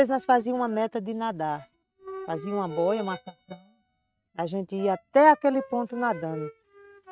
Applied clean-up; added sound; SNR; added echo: neural mask model RNNoise.